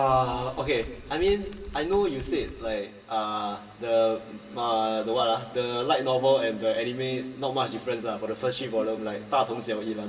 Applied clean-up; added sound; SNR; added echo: none; Typing; 14 dB; reverberation time 1.3 s.